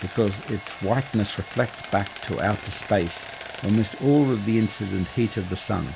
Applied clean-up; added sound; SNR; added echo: none; Domestic sounds, home sounds + Squeak; 14 dB; none.